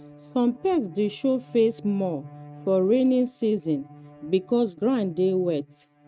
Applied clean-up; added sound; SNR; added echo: neural mask model RNNoise.